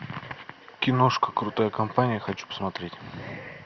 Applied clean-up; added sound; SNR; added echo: none; none; none; none.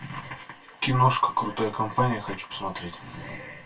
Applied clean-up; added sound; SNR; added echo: none; none; none; reverberation time 0.2 s.